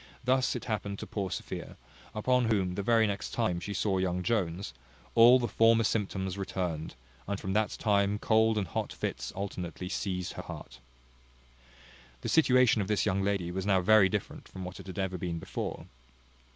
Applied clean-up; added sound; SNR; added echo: none; none; none; none.